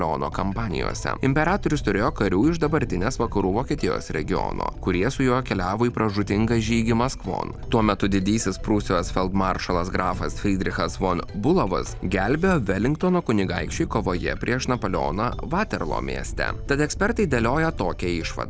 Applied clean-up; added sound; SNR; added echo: none; Wind; 10 dB; none.